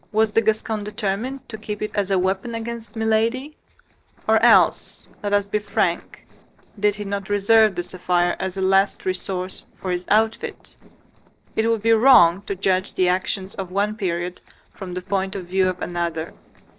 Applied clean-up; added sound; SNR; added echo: neural separator model SepFormer DNS4.